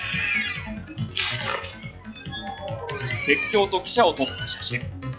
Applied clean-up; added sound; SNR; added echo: classical method log-MMSE.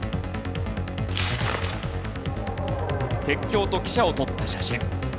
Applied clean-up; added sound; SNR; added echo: none; none; none; none.